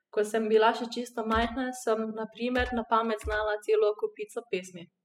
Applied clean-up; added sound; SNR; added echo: classical method spectral subtraction.